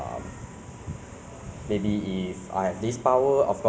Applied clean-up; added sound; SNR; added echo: none; none; none; none.